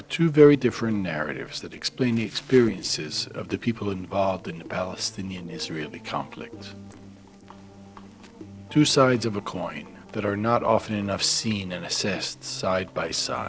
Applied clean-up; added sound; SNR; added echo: neural separator model SepFormer DNS4.